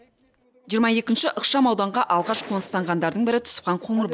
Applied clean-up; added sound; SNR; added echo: none; none; none; none.